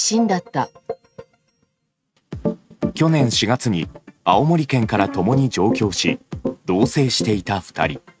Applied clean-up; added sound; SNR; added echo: neural mask model RNNoise.